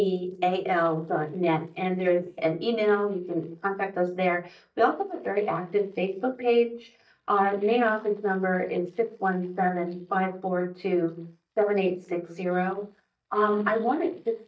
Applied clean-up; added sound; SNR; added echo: neural mask model DeepFilterNet 3.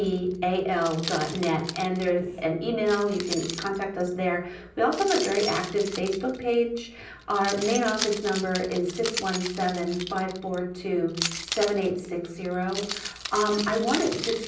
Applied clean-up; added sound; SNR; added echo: none; Keys jangling; 10 dB; reverberation time 0.6 s.